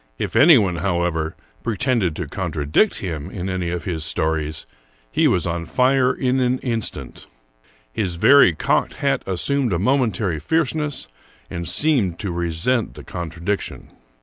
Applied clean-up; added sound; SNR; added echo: none; none; none; none.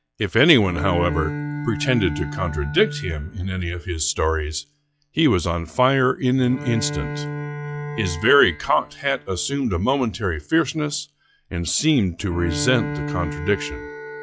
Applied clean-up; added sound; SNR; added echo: classical method log-MMSE.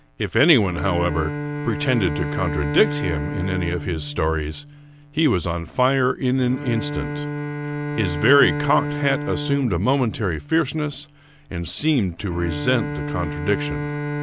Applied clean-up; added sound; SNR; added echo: none; Bowed string instrument; 6 dB; none.